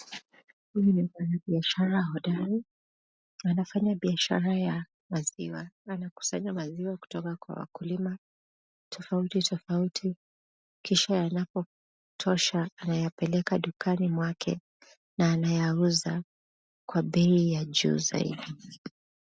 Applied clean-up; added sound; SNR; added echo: none; none; none; none.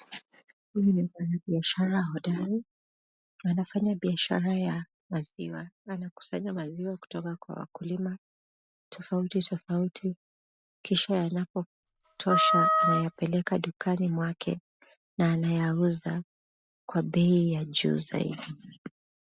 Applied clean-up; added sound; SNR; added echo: none; Wind instrument, woodwind instrument; -3 dB; none.